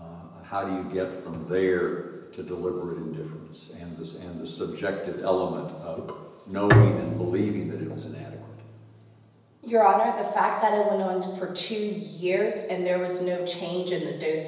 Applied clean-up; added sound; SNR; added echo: none; Bowed string instrument; -1 dB; reverberation time 1.0 s.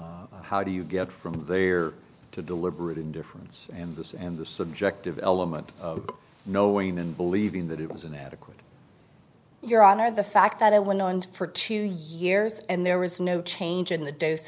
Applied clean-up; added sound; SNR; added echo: none; none; none; none.